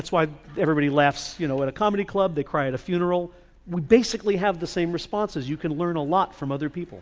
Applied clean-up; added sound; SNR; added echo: none; none; none; none.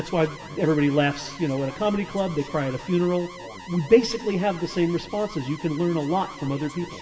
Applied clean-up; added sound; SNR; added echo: none; Alarm; 16 dB; reverberation time 2.8 s.